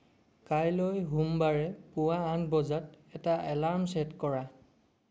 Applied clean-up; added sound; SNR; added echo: none; none; none; none.